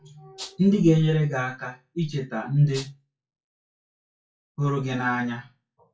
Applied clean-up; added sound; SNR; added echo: classical method WPE with log-MMSE.